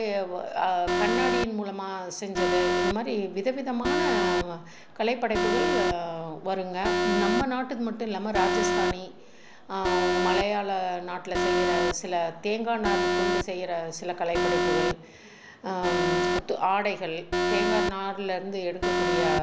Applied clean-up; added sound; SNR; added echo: none; Alarm; -1 dB; none.